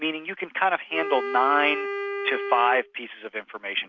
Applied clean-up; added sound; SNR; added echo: none; Wind instrument, woodwind instrument; 6 dB; none.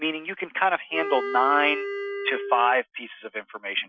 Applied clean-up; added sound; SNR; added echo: classical method Wiener filter.